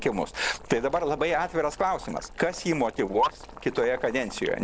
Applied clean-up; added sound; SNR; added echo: none; Boiling; 16 dB; none.